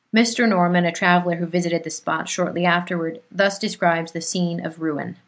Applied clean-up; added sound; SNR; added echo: none; none; none; none.